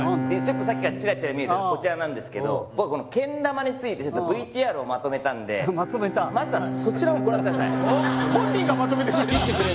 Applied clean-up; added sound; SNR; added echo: none; Bowed string instrument; 5 dB; none.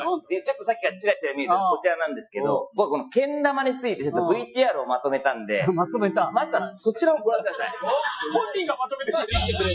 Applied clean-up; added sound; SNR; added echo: classical method Wiener filter.